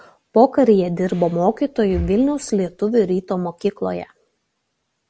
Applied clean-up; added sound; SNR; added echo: none; Breathing; 16 dB; none.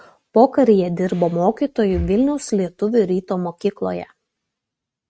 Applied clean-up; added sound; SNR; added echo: neural mask model RNNoise.